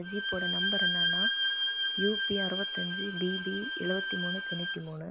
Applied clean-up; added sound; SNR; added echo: none; Bowed string instrument; -4 dB; none.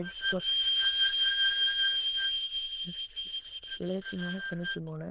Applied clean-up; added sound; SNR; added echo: neural diffusion model UNIVERSE++.